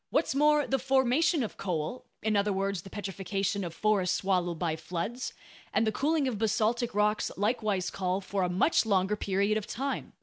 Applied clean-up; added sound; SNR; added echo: none; none; none; none.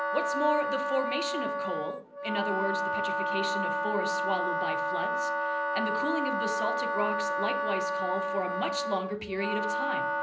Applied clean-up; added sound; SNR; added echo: none; Wind instrument, woodwind instrument; -4 dB; reverberation time 0.5 s.